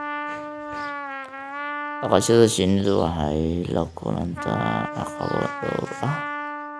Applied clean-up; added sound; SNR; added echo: none; Trumpet; 8 dB; none.